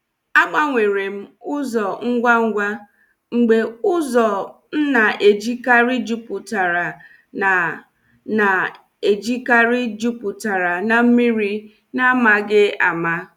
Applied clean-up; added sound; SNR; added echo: none; none; none; none.